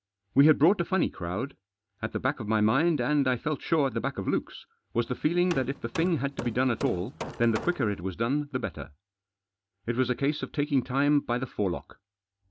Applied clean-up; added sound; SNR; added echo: none; Hammer; 12 dB; none.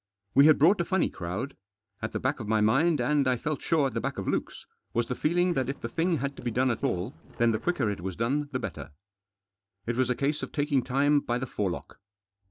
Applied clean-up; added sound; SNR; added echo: neural separator model SepFormer DNS4.